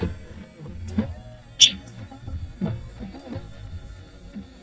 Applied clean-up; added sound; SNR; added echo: neural mask model DeepFilterNet 3.